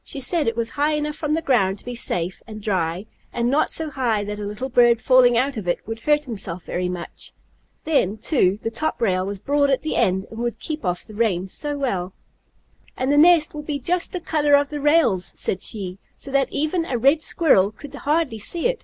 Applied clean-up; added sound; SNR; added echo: none; none; none; none.